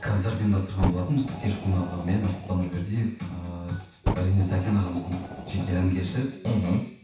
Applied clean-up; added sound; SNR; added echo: none; Fire; 9 dB; reverberation time 0.7 s.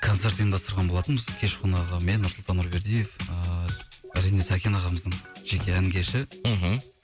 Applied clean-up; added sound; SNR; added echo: none; none; none; none.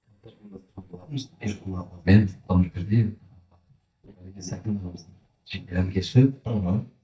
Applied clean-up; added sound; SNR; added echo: neural mask model DeepFilterNet 3.